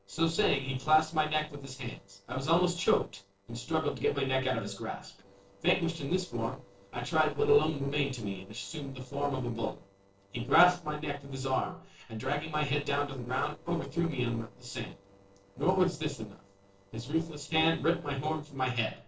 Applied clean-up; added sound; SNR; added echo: neural separator model SepFormer DNS4.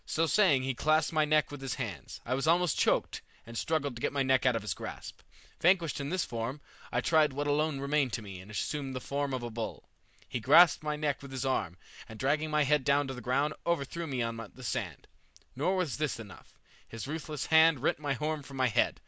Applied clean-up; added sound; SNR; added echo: none; none; none; none.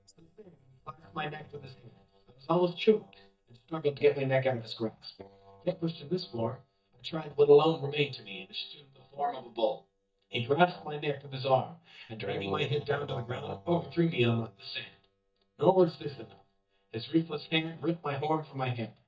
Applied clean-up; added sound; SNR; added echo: neural mask model DeepFilterNet 3.